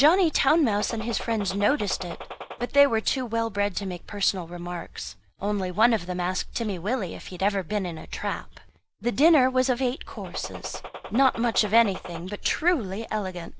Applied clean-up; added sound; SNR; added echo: none; Gunshot, gunfire; 12 dB; none.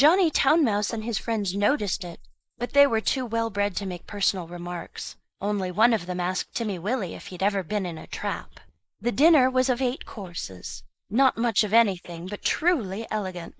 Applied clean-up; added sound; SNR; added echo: neural mask model Resemble Enhance denoiser.